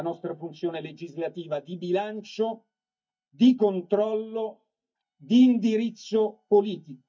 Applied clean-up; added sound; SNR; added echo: neural mask model DeepFilterNet 3.